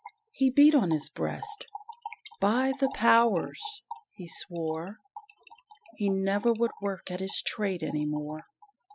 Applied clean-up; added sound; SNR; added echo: classical method spectral subtraction.